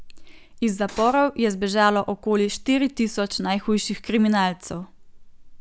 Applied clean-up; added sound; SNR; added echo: none; Cutlery, silverware; 16 dB; none.